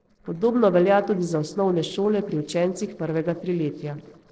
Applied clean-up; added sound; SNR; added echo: neural separator model SepFormer DNS4.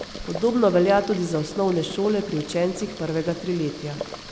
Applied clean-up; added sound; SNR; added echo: none; Boiling; 13 dB; none.